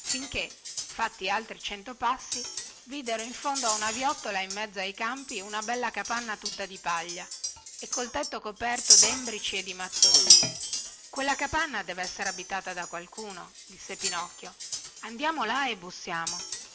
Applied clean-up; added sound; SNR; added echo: none; Chink, clink; -3 dB; none.